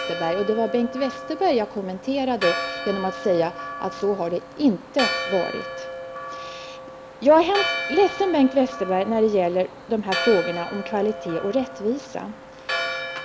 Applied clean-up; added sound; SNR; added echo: none; Church bell; 8 dB; none.